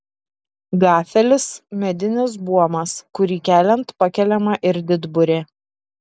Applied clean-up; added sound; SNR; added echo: none; none; none; none.